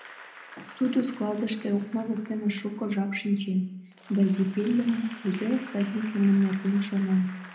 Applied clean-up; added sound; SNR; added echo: none; Applause / Crowd; 20 dB; reverberation time 0.7 s.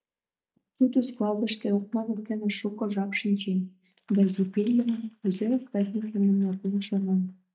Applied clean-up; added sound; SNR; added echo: neural mask model DeepFilterNet 3.